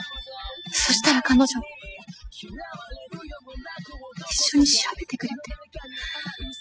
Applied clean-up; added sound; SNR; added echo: classical method spectral subtraction.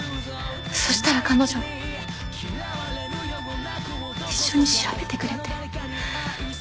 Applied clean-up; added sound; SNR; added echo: none; Wind instrument, woodwind instrument + Wind instrument, woodwind instrument; 12 dB; none.